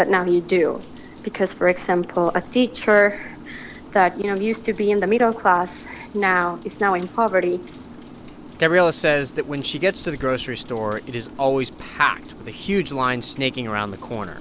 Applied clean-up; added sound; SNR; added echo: none; Rain; 18 dB; none.